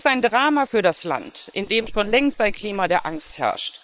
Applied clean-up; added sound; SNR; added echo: neural separator model SepFormer WHAM!.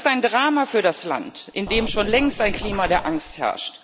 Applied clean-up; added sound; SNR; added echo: none; Scratching (performance technique); 9 dB; none.